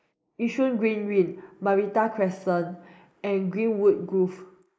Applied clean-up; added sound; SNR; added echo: neural mask model Resemble Enhance denoiser.